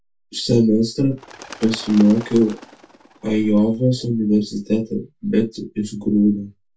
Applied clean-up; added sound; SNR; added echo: none; Bird; 19 dB; reverberation time 0.2 s.